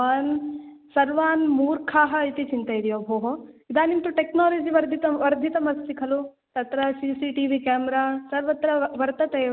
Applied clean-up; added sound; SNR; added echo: none; none; none; none.